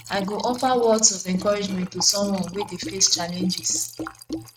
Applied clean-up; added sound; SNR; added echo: neural mask model RNNoise.